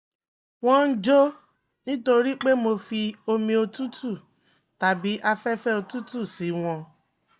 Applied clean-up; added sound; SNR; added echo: neural mask model DeepFilterNet 3.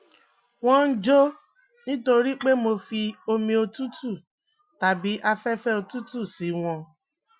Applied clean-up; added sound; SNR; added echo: classical method Wiener filter.